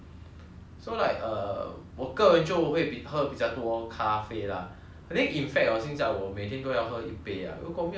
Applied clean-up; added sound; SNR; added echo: none; none; none; none.